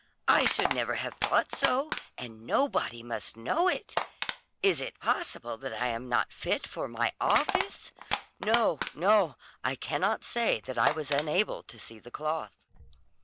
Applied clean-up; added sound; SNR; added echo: none; Crushing; 7 dB; none.